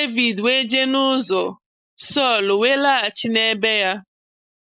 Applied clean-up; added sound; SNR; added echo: neural mask model Resemble Enhance denoiser.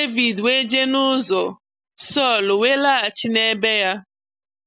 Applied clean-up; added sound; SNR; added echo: none; none; none; none.